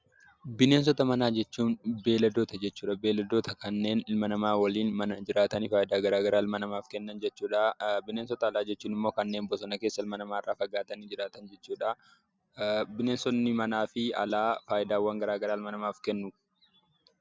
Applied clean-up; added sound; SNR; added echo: none; none; none; none.